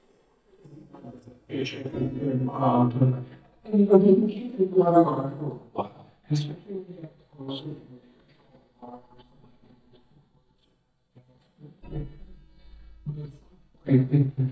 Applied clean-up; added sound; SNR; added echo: neural mask model DeepFilterNet 3.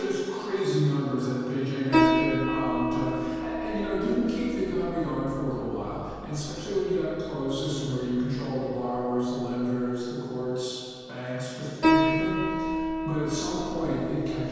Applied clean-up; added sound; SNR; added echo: none; Piano; 2 dB; reverberation time 2.1 s.